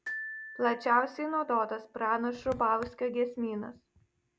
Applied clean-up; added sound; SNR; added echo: none; Glockenspiel; 15 dB; none.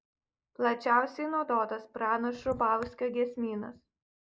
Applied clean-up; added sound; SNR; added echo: neural mask model Resemble Enhance denoiser.